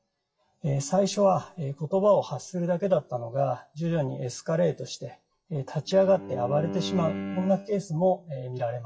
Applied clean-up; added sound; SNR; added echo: classical method WPE with log-MMSE.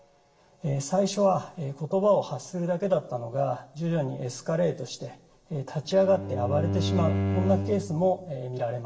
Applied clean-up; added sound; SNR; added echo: none; Bowed string instrument; 2 dB; reverberation time 0.7 s.